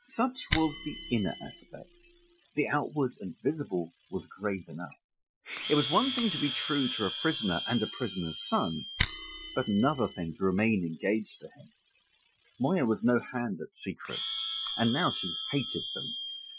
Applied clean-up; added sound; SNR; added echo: classical method Wiener filter.